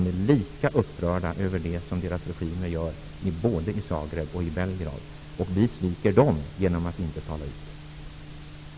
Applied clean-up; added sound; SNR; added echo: none; none; none; none.